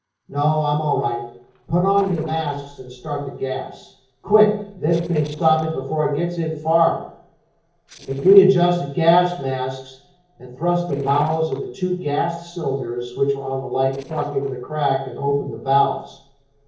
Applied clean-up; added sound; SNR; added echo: neural separator model SepFormer DNS4.